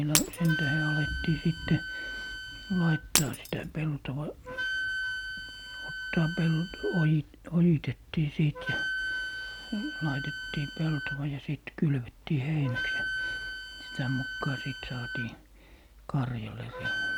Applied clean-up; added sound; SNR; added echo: none; Shatter + Wind instrument, woodwind instrument; 5 dB; none.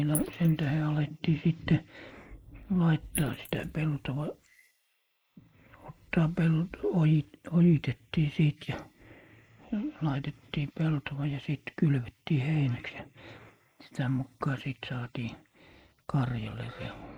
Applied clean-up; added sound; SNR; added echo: neural mask model Resemble Enhance denoiser.